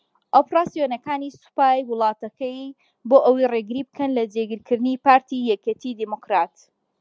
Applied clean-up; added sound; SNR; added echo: none; none; none; none.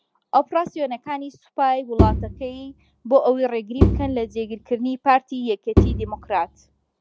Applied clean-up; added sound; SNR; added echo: none; Bowed string instrument; -1 dB; none.